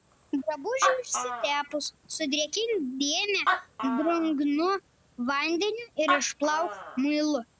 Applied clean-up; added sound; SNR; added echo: none; Animal; 6 dB; none.